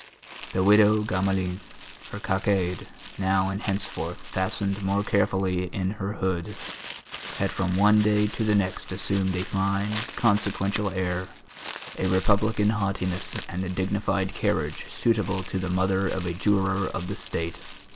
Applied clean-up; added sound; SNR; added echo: none; Crumpling, crinkling; 17 dB; none.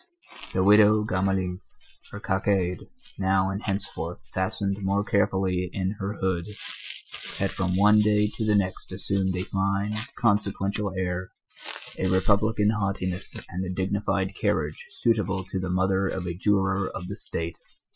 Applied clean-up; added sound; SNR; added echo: classical method Wiener filter.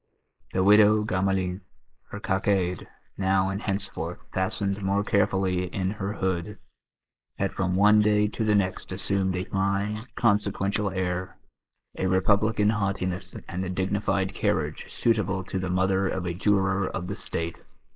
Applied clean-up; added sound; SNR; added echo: neural mask model Resemble Enhance denoiser.